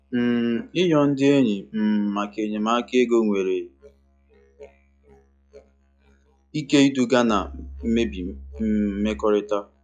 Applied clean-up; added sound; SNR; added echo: classical method log-MMSE.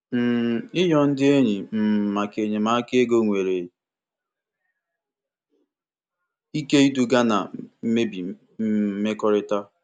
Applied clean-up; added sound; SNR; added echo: none; none; none; none.